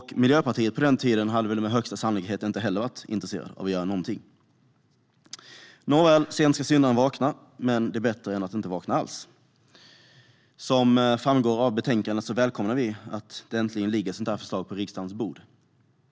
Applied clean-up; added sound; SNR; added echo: none; none; none; none.